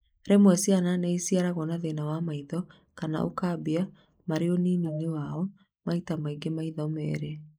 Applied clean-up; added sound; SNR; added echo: neural mask model Resemble Enhance denoiser.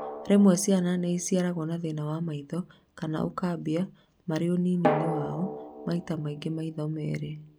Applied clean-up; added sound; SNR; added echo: none; Drum; 9 dB; none.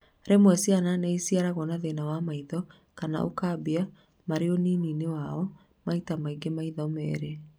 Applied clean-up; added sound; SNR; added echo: none; none; none; none.